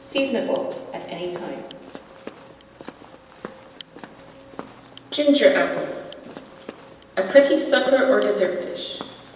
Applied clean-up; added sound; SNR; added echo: none; Walk, footsteps; 18 dB; reverberation time 1.0 s.